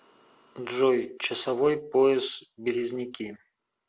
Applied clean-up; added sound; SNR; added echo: none; none; none; none.